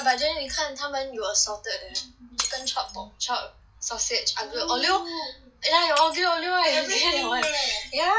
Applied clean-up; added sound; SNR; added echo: classical method log-MMSE.